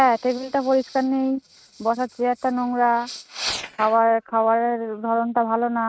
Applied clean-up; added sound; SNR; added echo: neural mask model RNNoise.